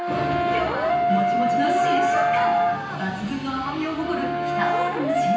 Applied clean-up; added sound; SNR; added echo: none; Brass instrument; -3 dB; reverberation time 0.9 s.